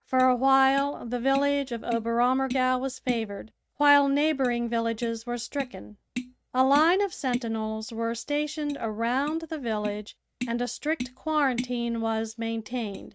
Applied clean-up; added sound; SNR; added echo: neural mask model RNNoise.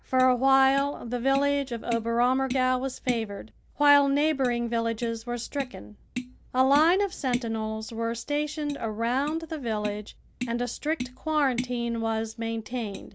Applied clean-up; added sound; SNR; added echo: none; Tap; 13 dB; none.